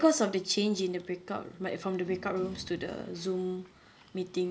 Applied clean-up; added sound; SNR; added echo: none; none; none; none.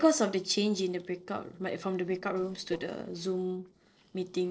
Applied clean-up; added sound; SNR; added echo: neural separator model SepFormer DNS4.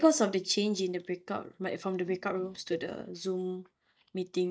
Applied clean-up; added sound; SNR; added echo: neural mask model DeepFilterNet 3.